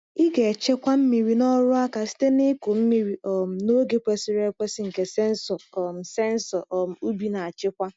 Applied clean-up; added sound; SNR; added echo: none; none; none; none.